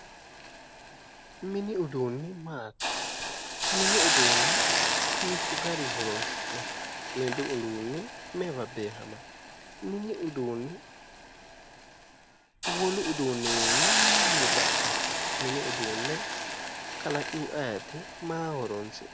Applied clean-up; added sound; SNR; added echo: none; Hiss; -5 dB; none.